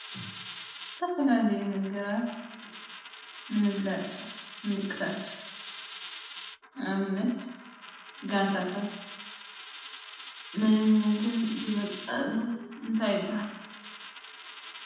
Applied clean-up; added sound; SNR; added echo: none; Coin (dropping); 13 dB; reverberation time 1.0 s.